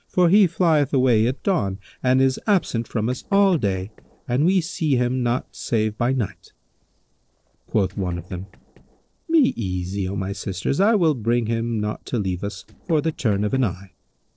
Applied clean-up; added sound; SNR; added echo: neural separator model SepFormer DNS4.